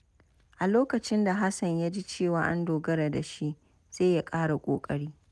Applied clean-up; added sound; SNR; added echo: none; none; none; none.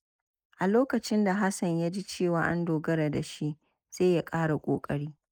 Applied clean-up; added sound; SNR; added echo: neural mask model Resemble Enhance denoiser.